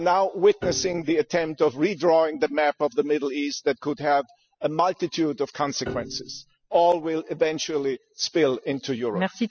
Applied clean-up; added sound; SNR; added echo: classical method spectral subtraction.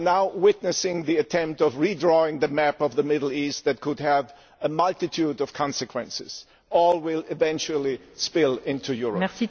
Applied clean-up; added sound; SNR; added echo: none; none; none; none.